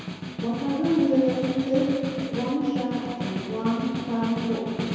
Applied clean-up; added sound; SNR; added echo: none; Snare drum; 7 dB; reverberation time 2.2 s.